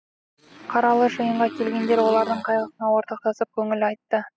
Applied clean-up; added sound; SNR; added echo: classical method spectral subtraction.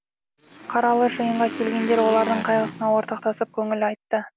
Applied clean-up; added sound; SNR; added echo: none; Motorcycle; 11 dB; none.